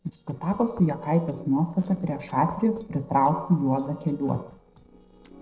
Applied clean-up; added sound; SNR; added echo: neural separator model SepFormer DNS4.